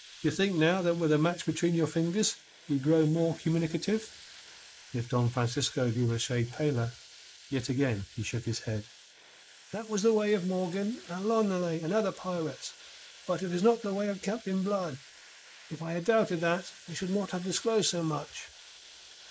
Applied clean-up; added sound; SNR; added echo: neural mask model Resemble Enhance denoiser.